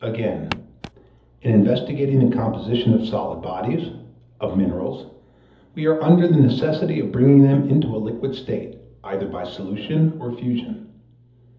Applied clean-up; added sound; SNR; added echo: none; Walk, footsteps; 12 dB; reverberation time 0.7 s.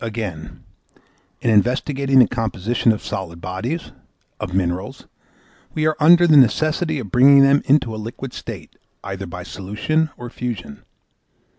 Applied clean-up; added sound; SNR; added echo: none; none; none; none.